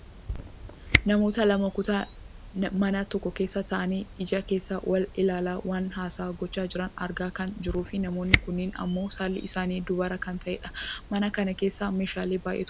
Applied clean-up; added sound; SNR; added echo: none; Camera; 7 dB; none.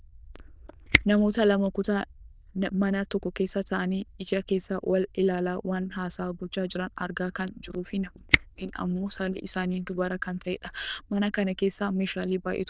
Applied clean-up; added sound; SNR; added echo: neural diffusion model UNIVERSE++.